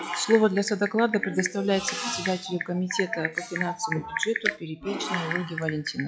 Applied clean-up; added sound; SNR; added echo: classical method log-MMSE.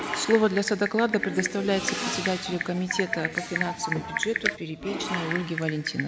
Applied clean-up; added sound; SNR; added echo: none; Typing; 4 dB; none.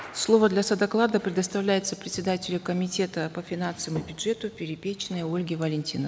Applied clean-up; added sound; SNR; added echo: none; none; none; none.